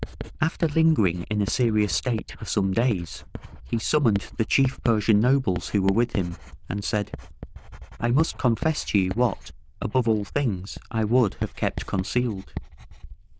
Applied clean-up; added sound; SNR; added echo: neural diffusion model UNIVERSE++.